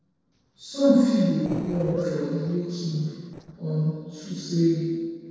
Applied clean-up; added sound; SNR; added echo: neural separator model SepFormer DNS4.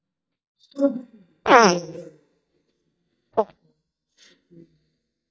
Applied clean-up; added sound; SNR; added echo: neural mask model DeepFilterNet 3.